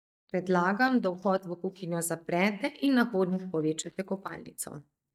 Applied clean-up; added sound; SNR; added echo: neural mask model DeepFilterNet 3.